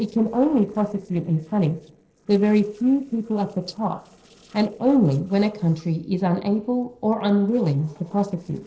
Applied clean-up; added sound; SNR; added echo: neural separator model SepFormer DNS4.